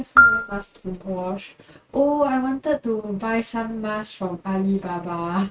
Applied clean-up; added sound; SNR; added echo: neural mask model RNNoise.